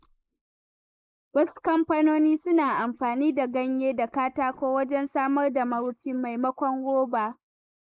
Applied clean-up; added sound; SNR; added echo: neural mask model Resemble Enhance denoiser.